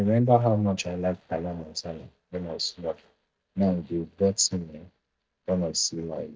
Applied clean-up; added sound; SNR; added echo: neural mask model DeepFilterNet 3.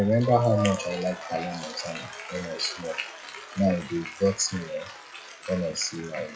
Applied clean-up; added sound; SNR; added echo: classical method WPE with log-MMSE.